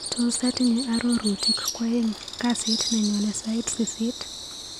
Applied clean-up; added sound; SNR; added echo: none; Bird vocalization, bird call, bird song; 6 dB; none.